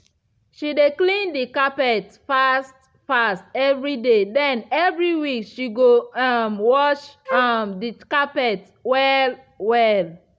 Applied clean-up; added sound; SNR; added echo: none; Wind instrument, woodwind instrument; 7 dB; none.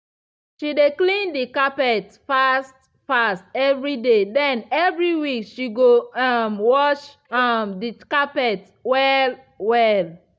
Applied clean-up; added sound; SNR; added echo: neural mask model DeepFilterNet 3.